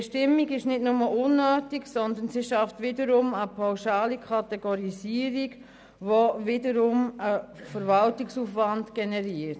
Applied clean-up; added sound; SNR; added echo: none; none; none; none.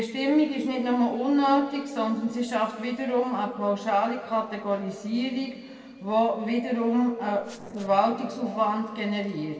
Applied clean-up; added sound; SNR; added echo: neural separator model SepFormer DNS4.